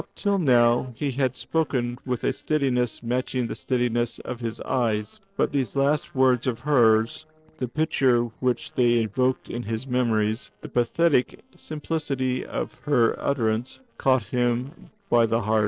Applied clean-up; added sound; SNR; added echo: neural separator model SepFormer DNS4.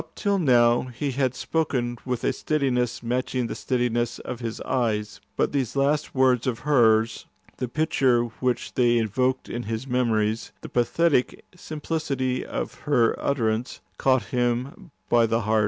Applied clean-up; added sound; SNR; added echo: none; none; none; none.